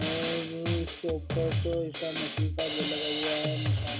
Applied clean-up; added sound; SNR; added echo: none; Drum kit; -3 dB; none.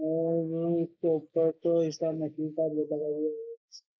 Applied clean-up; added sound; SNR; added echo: neural mask model Resemble Enhance denoiser.